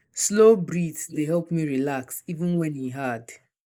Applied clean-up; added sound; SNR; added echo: neural mask model Resemble Enhance denoiser.